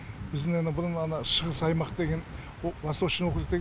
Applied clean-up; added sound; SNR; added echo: none; none; none; none.